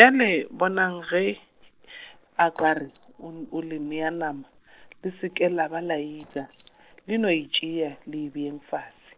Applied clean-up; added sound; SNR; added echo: neural separator model SepFormer DNS4.